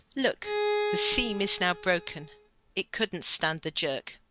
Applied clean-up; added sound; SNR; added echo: none; Bowed string instrument; 2 dB; none.